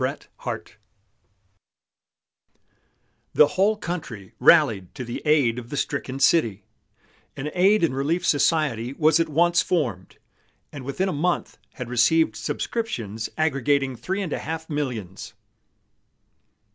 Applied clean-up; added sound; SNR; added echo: none; none; none; none.